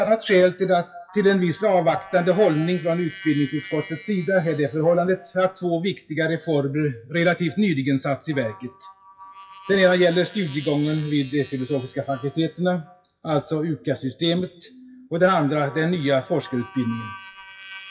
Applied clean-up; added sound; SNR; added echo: classical method WPE with log-MMSE.